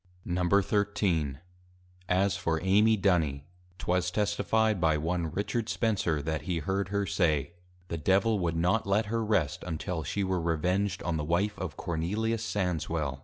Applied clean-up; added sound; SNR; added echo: none; none; none; none.